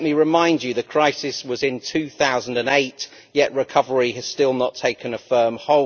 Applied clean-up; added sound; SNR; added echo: none; none; none; none.